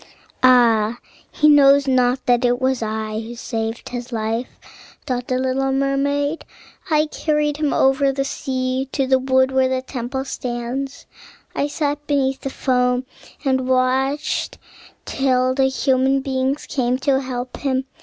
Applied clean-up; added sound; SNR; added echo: none; none; none; none.